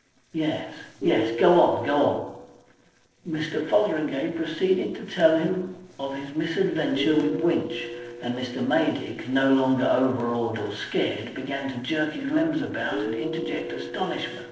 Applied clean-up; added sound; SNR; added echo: neural separator model SepFormer DNS4.